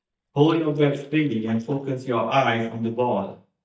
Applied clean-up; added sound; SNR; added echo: neural mask model DeepFilterNet 3.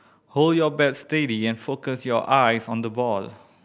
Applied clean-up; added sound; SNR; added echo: none; none; none; none.